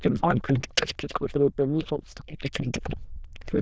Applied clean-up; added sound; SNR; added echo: neural diffusion model UNIVERSE++.